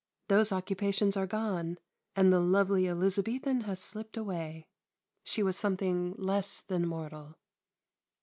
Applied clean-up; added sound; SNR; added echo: none; none; none; none.